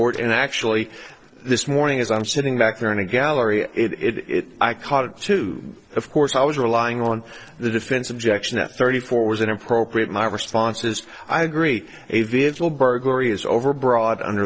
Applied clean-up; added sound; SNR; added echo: neural separator model SepFormer DNS4.